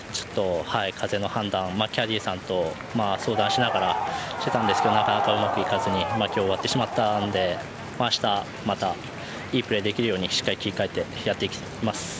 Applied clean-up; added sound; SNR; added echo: none; Applause / Cheering; 17 dB; none.